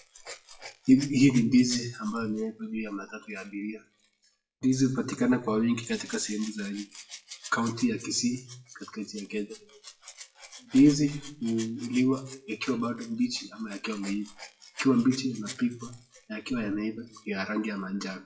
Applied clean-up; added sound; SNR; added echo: classical method WPE with log-MMSE.